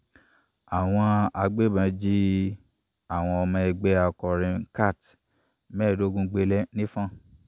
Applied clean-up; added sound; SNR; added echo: none; none; none; none.